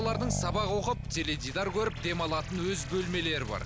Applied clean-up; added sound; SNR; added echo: none; Accelerating, revving, vroom; 5 dB; none.